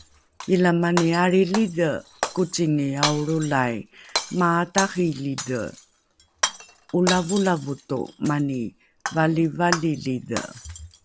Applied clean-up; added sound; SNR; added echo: none; Shatter; 10 dB; none.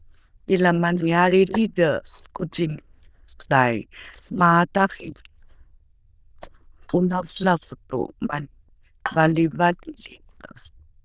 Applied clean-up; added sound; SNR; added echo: neural diffusion model UNIVERSE++.